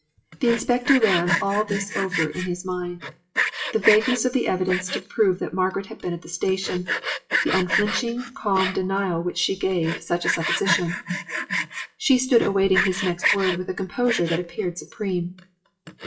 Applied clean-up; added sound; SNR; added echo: classical method WPE with log-MMSE.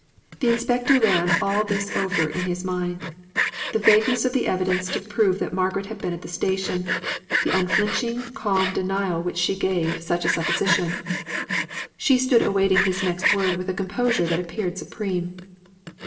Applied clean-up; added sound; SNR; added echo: none; Sawing; 5 dB; reverberation time 0.8 s.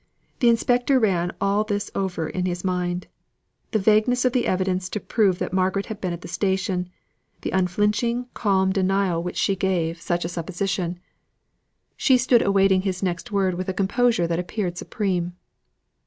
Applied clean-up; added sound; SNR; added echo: none; none; none; none.